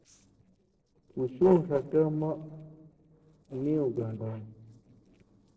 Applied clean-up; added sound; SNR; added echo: neural separator model SepFormer DNS4.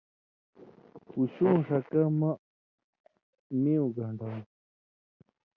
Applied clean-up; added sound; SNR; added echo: none; none; none; none.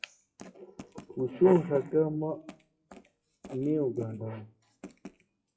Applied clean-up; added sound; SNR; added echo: classical method WPE with log-MMSE.